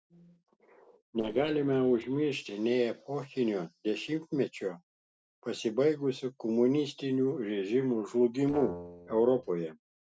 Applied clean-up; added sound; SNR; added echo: neural separator model SepFormer DNS4.